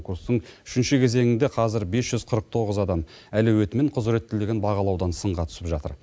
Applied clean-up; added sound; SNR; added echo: none; none; none; none.